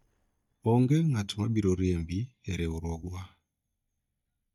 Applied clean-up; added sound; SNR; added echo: neural mask model DeepFilterNet 3.